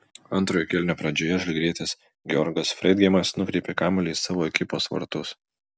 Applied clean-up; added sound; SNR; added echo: none; none; none; none.